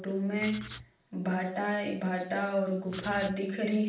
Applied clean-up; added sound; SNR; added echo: none; Writing; 15 dB; reverberation time 0.5 s.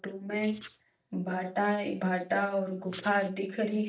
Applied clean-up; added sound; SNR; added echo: neural mask model DeepFilterNet 3.